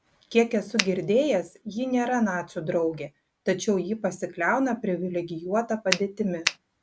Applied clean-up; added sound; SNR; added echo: none; Finger snapping; 3 dB; none.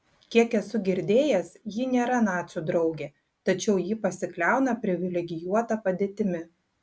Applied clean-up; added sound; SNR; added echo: none; none; none; none.